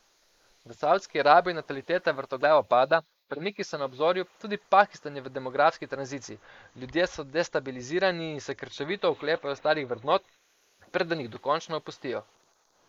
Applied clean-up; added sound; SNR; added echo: neural mask model Resemble Enhance denoiser.